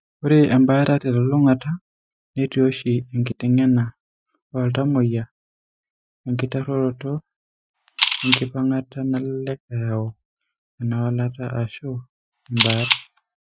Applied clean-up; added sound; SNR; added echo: classical method Wiener filter.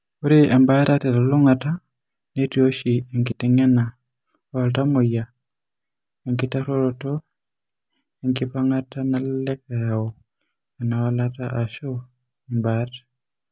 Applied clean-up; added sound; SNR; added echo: none; none; none; none.